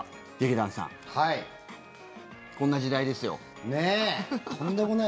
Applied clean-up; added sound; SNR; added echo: none; none; none; none.